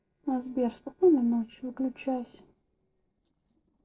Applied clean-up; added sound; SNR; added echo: neural separator model SepFormer DNS4.